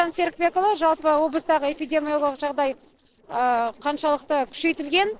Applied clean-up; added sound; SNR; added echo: neural separator model SepFormer DNS4.